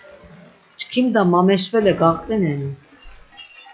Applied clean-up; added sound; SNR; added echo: classical method log-MMSE.